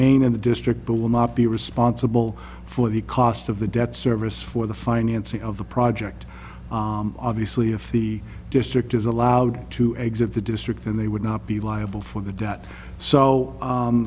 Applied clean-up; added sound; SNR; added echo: none; none; none; none.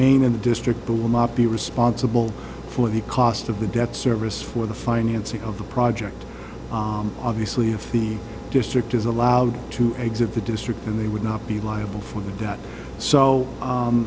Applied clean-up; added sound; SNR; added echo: none; Aircraft; 14 dB; none.